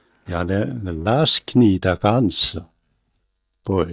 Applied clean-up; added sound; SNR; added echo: neural mask model DeepFilterNet 3.